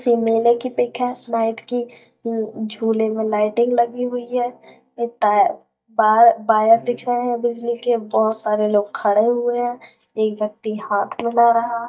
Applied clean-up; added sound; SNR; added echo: neural mask model DeepFilterNet 3.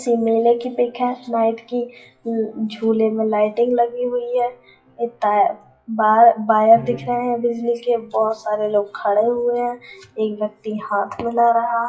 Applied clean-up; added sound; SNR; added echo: classical method WPE with log-MMSE.